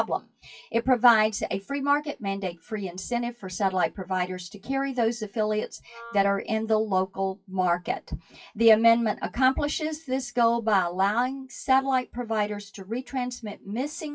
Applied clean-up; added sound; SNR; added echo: classical method WPE with log-MMSE.